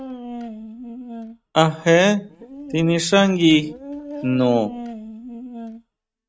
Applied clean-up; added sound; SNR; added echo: neural mask model RNNoise.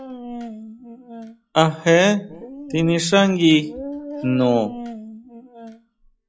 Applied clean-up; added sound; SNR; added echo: classical method log-MMSE.